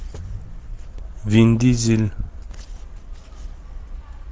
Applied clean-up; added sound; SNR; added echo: none; none; none; none.